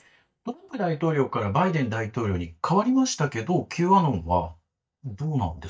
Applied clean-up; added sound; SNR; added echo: neural mask model DeepFilterNet 3.